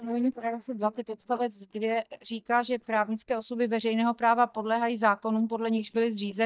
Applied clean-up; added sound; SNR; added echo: neural mask model DeepFilterNet 3.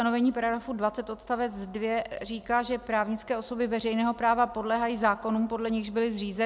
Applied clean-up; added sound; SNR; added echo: none; none; none; none.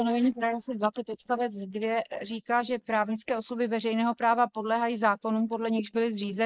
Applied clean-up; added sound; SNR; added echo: neural mask model Resemble Enhance denoiser.